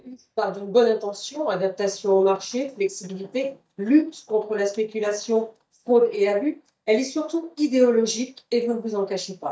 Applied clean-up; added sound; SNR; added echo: neural mask model DeepFilterNet 3.